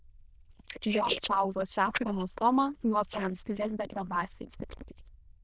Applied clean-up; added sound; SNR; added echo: neural diffusion model UNIVERSE++.